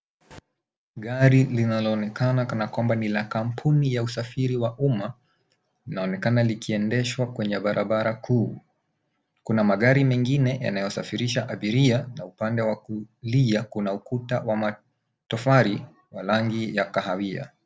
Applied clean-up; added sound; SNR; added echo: none; none; none; none.